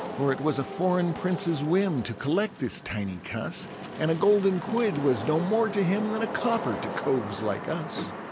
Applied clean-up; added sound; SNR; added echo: none; Wind / Rain; 9 dB; none.